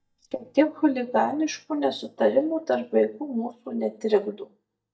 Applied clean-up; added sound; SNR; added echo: neural mask model DeepFilterNet 3.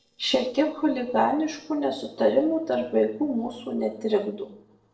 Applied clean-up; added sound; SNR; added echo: neural separator model SepFormer DNS4.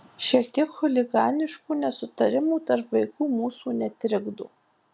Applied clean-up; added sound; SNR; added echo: none; none; none; none.